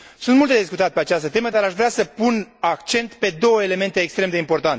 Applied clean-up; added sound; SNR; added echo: none; none; none; none.